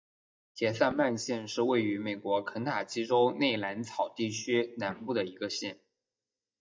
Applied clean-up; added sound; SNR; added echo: neural mask model DeepFilterNet 3.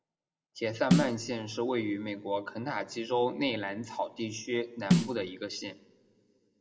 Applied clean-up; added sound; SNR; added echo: none; Snare drum; -2 dB; reverberation time 0.8 s.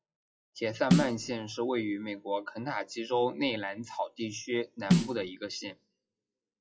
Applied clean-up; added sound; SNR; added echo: classical method WPE with log-MMSE.